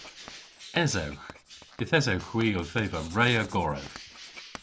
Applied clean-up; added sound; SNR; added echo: none; Bird + Writing; 16 dB; none.